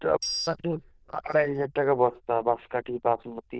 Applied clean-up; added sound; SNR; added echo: neural diffusion model UNIVERSE++.